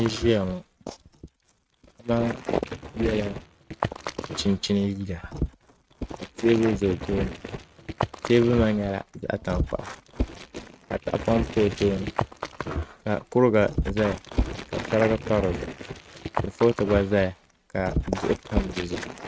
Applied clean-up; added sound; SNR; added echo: neural mask model RNNoise.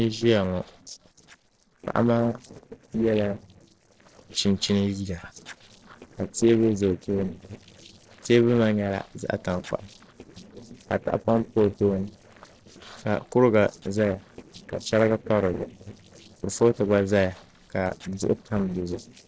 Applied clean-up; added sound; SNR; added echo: neural separator model SepFormer DNS4.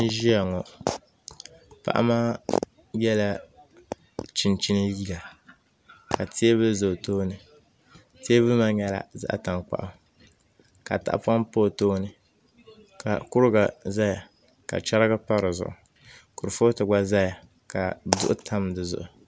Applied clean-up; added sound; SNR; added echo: none; none; none; none.